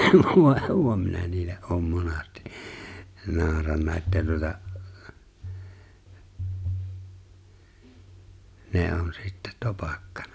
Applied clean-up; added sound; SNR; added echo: none; none; none; none.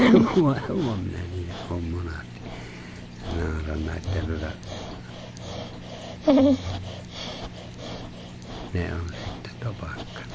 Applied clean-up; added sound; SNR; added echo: none; Dog; -1 dB; none.